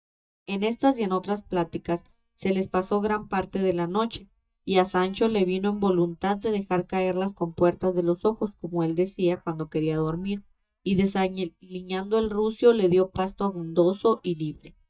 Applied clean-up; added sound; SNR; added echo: neural mask model DeepFilterNet 3.